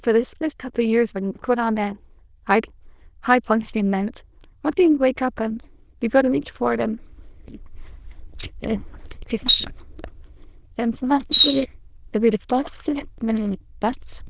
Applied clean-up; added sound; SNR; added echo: neural diffusion model UNIVERSE++.